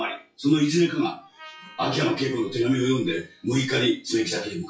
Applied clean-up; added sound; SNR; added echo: classical method WPE with log-MMSE.